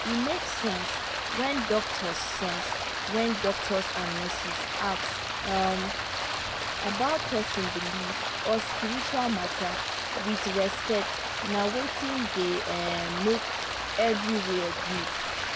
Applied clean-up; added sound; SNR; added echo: none; Stream; 0 dB; none.